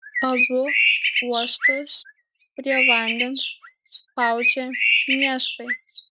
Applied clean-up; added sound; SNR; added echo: neural mask model RNNoise.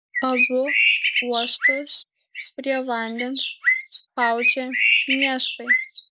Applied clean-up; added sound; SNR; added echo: neural mask model Resemble Enhance denoiser.